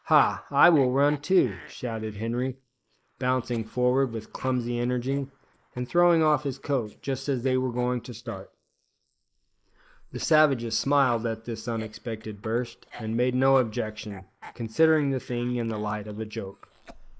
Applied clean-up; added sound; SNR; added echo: neural mask model Resemble Enhance denoiser.